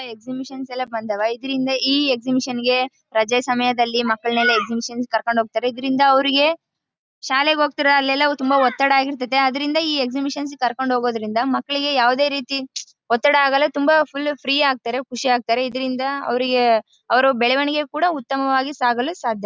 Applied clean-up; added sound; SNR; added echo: none; none; none; none.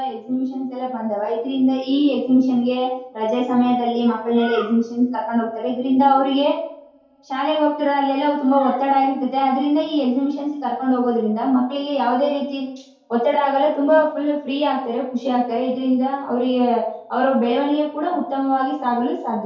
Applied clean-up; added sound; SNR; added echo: none; none; none; reverberation time 2.4 s.